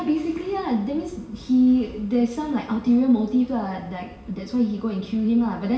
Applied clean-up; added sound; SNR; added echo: none; none; none; reverberation time 0.8 s.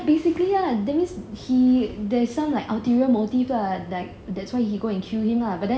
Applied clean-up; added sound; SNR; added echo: none; none; none; none.